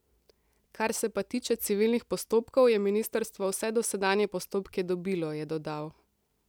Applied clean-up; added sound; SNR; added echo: none; none; none; none.